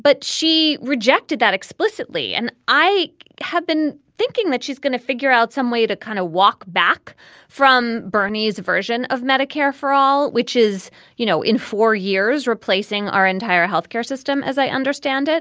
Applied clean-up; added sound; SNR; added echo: none; none; none; none.